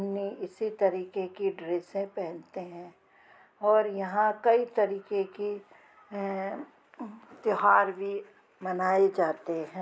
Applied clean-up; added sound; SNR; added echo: none; none; none; none.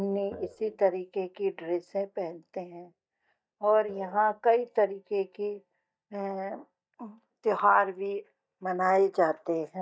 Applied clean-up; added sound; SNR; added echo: neural mask model DeepFilterNet 3.